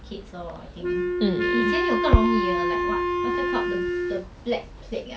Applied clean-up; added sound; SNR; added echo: none; Wind instrument, woodwind instrument; -2 dB; none.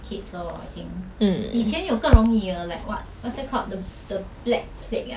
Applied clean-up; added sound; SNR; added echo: none; none; none; none.